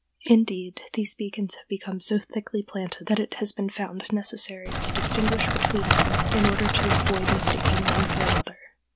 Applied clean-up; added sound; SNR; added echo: none; Crackle; -5 dB; none.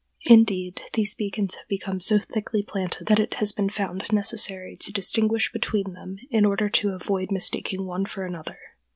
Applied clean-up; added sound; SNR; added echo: none; none; none; none.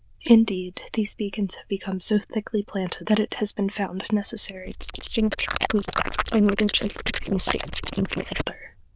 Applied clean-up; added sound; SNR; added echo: neural diffusion model UNIVERSE++.